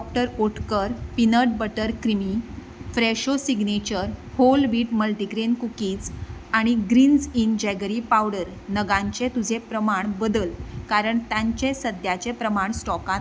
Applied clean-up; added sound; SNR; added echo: none; none; none; none.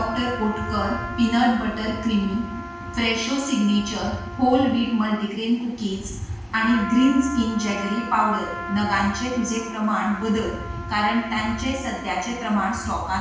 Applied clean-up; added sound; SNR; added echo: none; Trumpet; 12 dB; reverberation time 0.7 s.